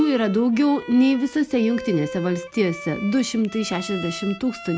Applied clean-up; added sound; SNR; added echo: none; Bowed string instrument; 14 dB; none.